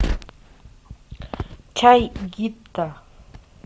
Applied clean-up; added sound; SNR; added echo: none; none; none; none.